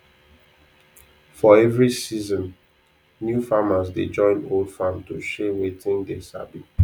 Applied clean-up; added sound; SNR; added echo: none; none; none; none.